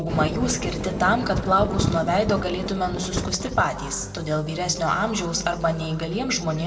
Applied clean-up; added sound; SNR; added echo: none; Wind; 4 dB; reverberation time 1.5 s.